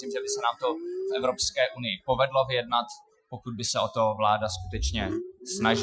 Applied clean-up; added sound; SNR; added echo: classical method Wiener filter.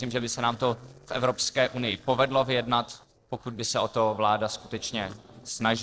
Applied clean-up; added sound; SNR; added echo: neural separator model SepFormer DNS4.